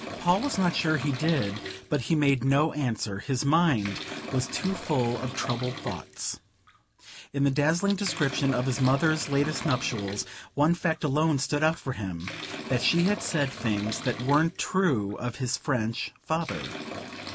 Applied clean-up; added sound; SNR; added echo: none; Bathtub (filling or washing) / Liquid; 13 dB; none.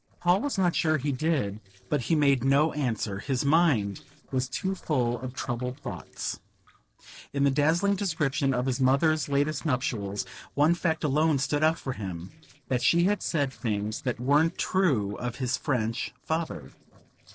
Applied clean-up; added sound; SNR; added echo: neural separator model SepFormer DNS4.